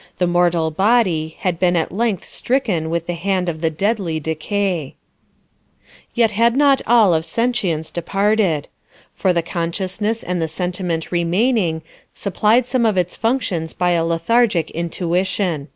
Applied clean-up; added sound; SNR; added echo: none; none; none; none.